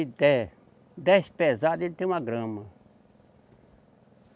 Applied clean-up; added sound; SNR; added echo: none; none; none; none.